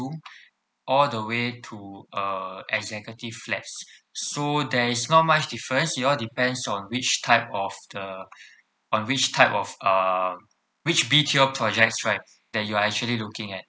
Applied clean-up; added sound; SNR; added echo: none; none; none; none.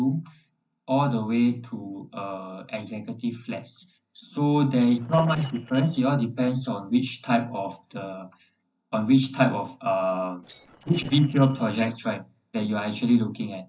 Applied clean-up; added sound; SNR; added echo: neural separator model SepFormer DNS4.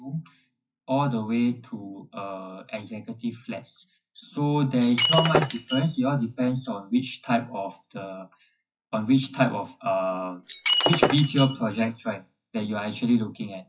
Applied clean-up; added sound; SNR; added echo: classical method WPE with log-MMSE.